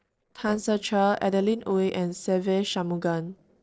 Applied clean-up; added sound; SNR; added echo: neural separator model SepFormer DNS4.